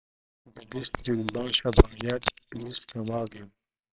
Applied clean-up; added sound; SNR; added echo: neural separator model SepFormer WHAMR!.